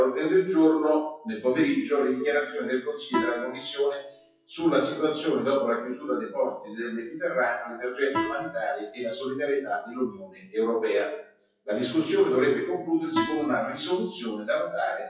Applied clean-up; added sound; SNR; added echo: classical method WPE with log-MMSE.